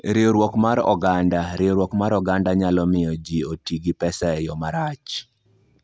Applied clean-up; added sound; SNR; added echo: none; none; none; none.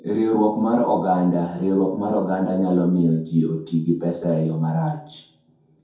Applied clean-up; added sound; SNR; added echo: none; none; none; reverberation time 0.6 s.